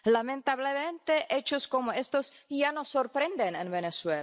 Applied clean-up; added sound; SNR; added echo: none; none; none; none.